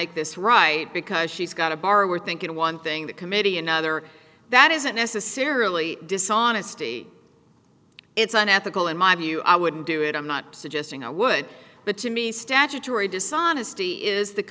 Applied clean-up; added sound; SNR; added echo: none; none; none; none.